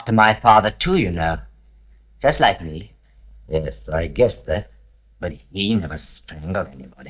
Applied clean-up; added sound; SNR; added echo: neural mask model DeepFilterNet 3.